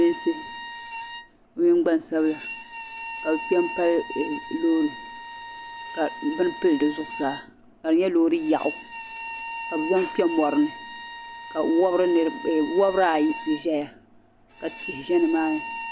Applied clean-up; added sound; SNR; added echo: none; Bowed string instrument; 11 dB; none.